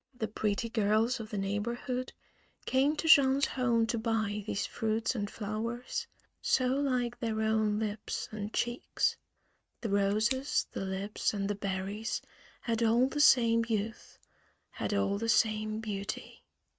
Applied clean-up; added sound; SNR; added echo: neural mask model RNNoise.